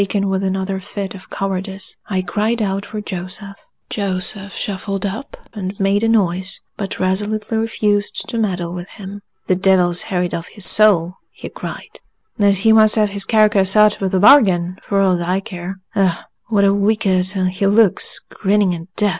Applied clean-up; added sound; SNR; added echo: none; none; none; none.